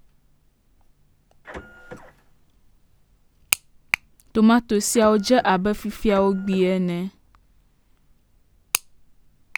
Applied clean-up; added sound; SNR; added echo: none; Printer; 18 dB; none.